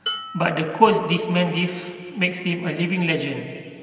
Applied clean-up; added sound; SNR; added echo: none; Dishes, pots, and pans; 15 dB; reverberation time 2.9 s.